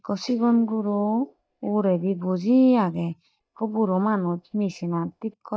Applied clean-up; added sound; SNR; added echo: neural mask model DeepFilterNet 3.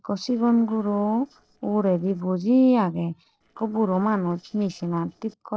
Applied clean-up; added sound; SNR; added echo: neural separator model SepFormer DNS4.